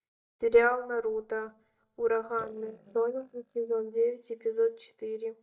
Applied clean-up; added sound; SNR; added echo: neural mask model DeepFilterNet 3.